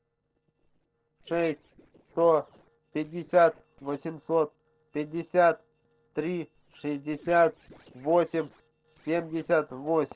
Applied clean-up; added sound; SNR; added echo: neural separator model SepFormer DNS4.